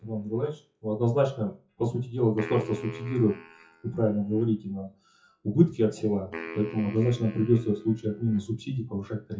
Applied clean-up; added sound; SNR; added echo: classical method WPE with log-MMSE.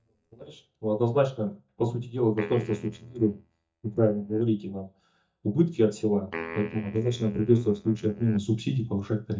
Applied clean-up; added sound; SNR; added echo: neural mask model DeepFilterNet 3.